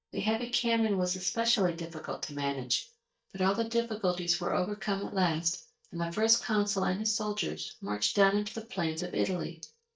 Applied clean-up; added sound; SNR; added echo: neural mask model DeepFilterNet 3.